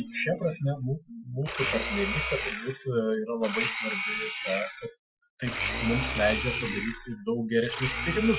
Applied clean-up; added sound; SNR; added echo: classical method Wiener filter.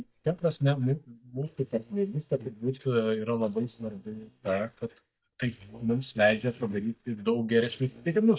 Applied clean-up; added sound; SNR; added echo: neural mask model DeepFilterNet 3.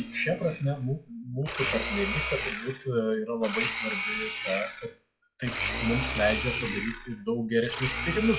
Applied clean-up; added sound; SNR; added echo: classical method log-MMSE.